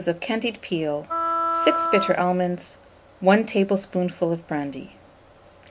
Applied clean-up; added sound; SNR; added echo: none; Wind instrument, woodwind instrument; 2 dB; none.